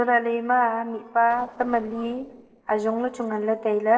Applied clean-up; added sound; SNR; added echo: neural separator model SepFormer DNS4.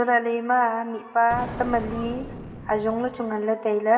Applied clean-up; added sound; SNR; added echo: none; Explosion; 12 dB; reverberation time 1.7 s.